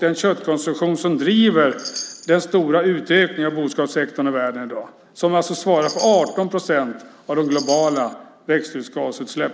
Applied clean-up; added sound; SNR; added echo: none; Chime; 15 dB; none.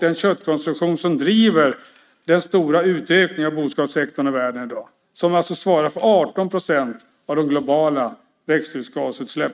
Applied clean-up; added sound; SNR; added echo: neural mask model RNNoise.